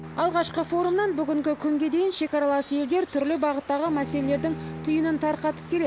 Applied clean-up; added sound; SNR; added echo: none; Bowed string instrument; 15 dB; none.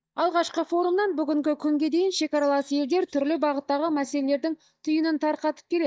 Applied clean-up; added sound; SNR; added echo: neural mask model DeepFilterNet 3.